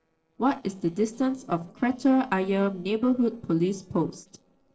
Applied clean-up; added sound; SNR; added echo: neural separator model SepFormer DNS4.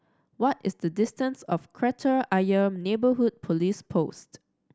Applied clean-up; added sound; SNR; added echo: none; none; none; none.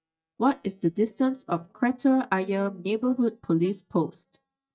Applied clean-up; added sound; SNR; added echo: neural mask model DeepFilterNet 3.